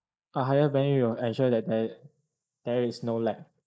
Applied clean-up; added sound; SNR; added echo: neural mask model Resemble Enhance denoiser.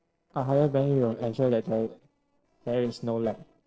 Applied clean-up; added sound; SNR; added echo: neural separator model SepFormer DNS4.